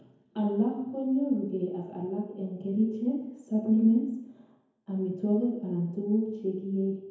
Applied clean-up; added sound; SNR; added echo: none; none; none; reverberation time 1.0 s.